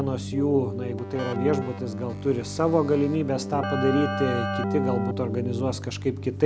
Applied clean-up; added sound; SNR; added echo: none; Keyboard (musical); 4 dB; none.